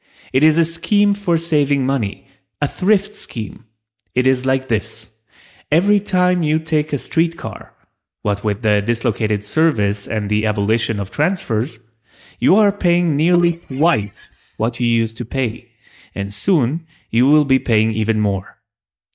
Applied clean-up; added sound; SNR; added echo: neural mask model DeepFilterNet 3.